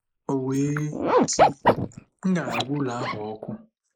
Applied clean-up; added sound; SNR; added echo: neural mask model Resemble Enhance denoiser.